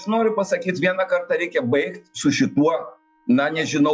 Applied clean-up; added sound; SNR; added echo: classical method log-MMSE.